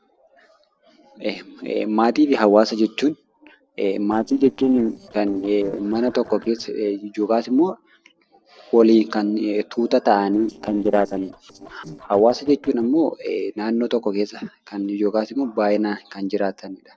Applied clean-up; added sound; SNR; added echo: neural separator model SepFormer DNS4.